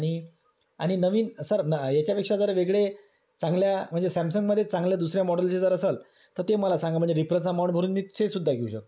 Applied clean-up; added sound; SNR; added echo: none; none; none; none.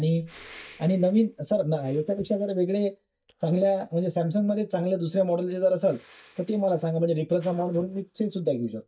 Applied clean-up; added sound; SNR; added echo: neural mask model DeepFilterNet 3.